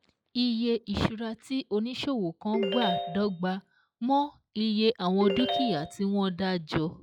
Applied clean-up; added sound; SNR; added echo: classical method log-MMSE.